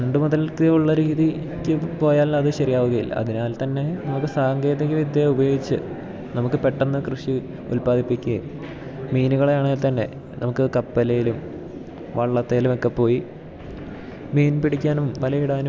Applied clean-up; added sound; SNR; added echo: none; none; none; none.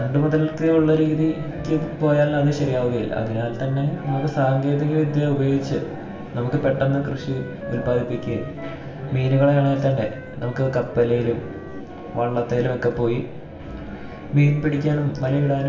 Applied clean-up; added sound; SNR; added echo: none; Wind instrument, woodwind instrument; 18 dB; reverberation time 0.7 s.